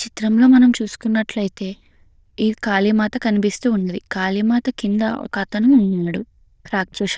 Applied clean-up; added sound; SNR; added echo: neural diffusion model UNIVERSE++.